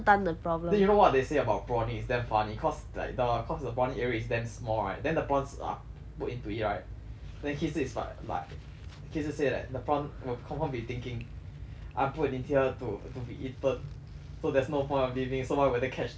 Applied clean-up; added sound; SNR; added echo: none; none; none; none.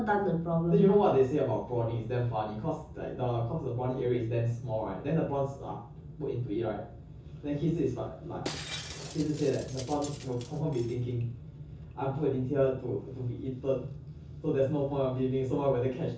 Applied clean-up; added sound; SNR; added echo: none; Shatter; 15 dB; reverberation time 0.6 s.